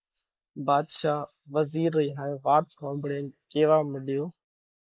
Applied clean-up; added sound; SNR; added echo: neural mask model Resemble Enhance denoiser.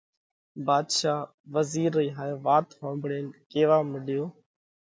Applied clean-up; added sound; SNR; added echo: none; none; none; none.